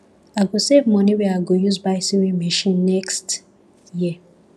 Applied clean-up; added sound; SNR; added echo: none; none; none; none.